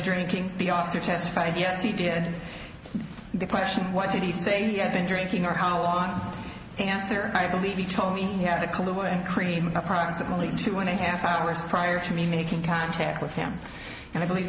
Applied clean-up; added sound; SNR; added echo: none; none; none; none.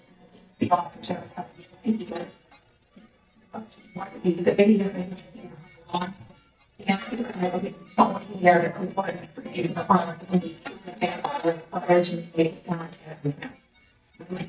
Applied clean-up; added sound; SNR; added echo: neural mask model DeepFilterNet 3.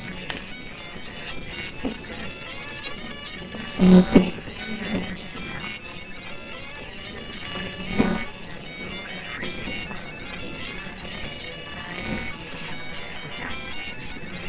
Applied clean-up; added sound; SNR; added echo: neural separator model SepFormer WHAMR!.